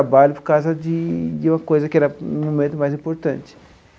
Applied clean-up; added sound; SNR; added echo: none; none; none; none.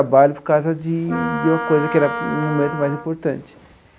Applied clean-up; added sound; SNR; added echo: none; Wind instrument, woodwind instrument; 8 dB; none.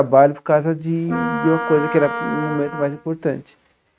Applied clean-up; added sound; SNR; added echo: neural mask model RNNoise.